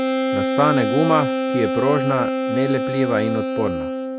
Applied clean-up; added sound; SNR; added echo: none; Wind instrument, woodwind instrument; 0 dB; none.